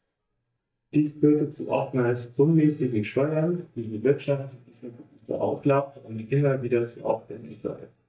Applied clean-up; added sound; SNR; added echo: neural mask model DeepFilterNet 3.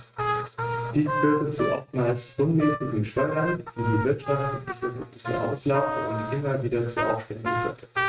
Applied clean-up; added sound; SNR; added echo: neural mask model RNNoise.